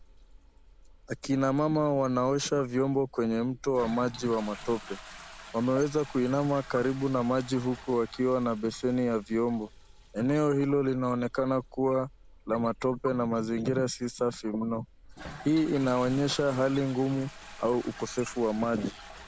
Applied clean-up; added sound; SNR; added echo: none; Toilet flush; 19 dB; none.